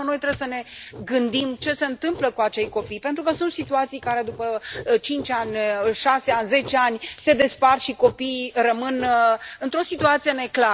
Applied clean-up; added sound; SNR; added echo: none; Writing; 19 dB; none.